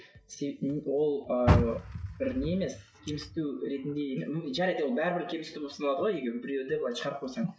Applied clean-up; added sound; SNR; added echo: classical method WPE with log-MMSE.